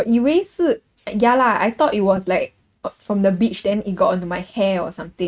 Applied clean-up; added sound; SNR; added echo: neural mask model RNNoise.